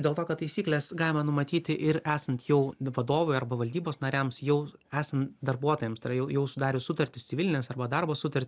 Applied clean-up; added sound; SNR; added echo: none; none; none; none.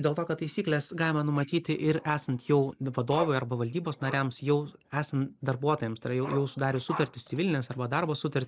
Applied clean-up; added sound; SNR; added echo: neural mask model Resemble Enhance denoiser.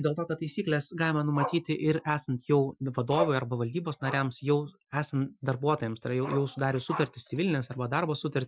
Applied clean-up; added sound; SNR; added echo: classical method Wiener filter.